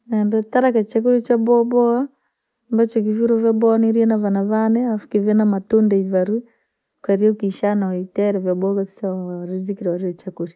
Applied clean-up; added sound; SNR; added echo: none; none; none; none.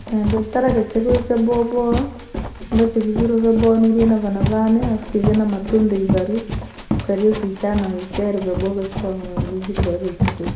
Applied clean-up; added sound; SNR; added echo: none; Run; 7 dB; reverberation time 0.8 s.